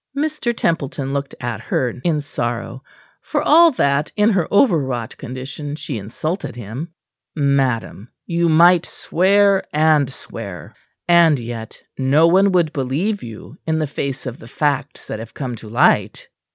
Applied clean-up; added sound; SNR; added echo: none; none; none; none.